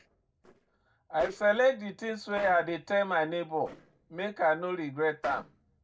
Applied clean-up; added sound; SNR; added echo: neural separator model SepFormer DNS4.